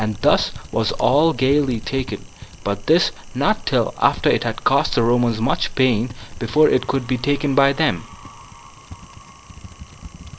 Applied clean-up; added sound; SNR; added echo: none; Typing; 19 dB; none.